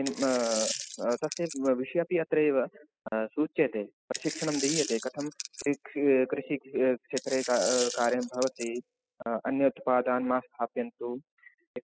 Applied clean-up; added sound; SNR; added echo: classical method spectral subtraction.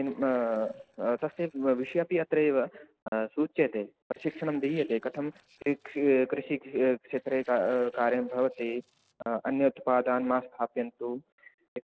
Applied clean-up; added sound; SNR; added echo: neural separator model SepFormer DNS4.